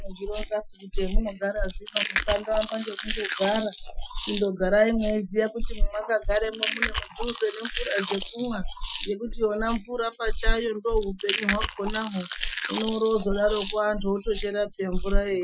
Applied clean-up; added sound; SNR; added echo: classical method Wiener filter.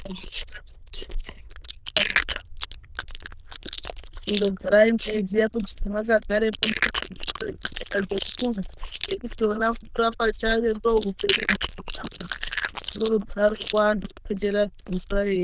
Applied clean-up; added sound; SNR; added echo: neural diffusion model UNIVERSE++.